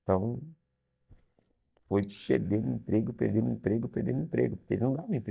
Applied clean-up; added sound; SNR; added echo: neural mask model DeepFilterNet 3.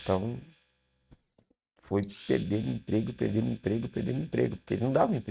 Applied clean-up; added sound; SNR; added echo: neural mask model RNNoise.